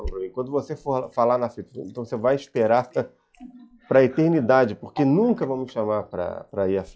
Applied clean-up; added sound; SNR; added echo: classical method log-MMSE.